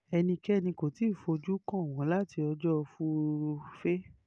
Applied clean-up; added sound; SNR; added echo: none; none; none; none.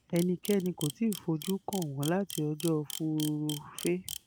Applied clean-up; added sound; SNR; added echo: none; Camera; 12 dB; none.